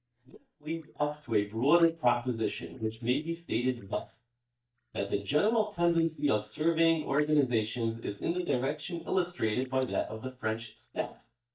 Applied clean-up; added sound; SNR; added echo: neural mask model DeepFilterNet 3.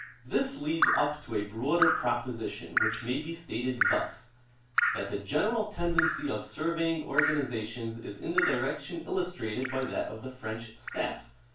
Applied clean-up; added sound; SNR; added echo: none; Drip; 3 dB; reverberation time 0.3 s.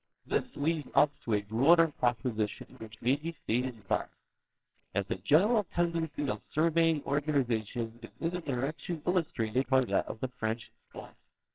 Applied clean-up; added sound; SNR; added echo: neural separator model SepFormer WHAMR!.